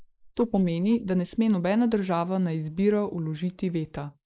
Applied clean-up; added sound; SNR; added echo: neural mask model Resemble Enhance denoiser.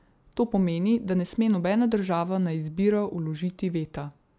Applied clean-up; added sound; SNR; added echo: none; none; none; none.